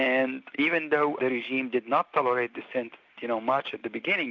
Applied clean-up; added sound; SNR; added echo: none; none; none; none.